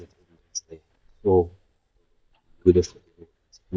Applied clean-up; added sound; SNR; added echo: neural mask model DeepFilterNet 3.